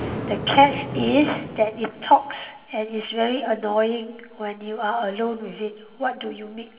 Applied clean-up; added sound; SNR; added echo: none; Thunder; 13 dB; reverberation time 1.5 s.